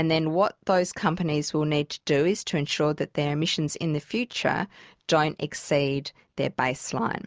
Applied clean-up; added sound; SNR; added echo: none; none; none; none.